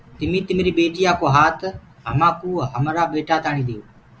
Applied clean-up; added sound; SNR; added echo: none; none; none; none.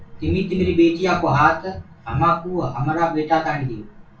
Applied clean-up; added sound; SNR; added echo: none; none; none; reverberation time 0.2 s.